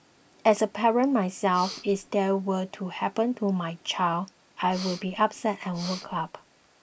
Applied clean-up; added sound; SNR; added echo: neural mask model Resemble Enhance denoiser.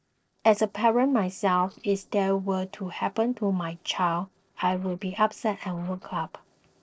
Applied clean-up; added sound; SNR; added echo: neural separator model SepFormer DNS4.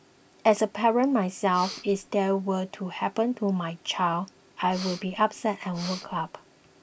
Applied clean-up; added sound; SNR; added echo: none; Breathing; 16 dB; none.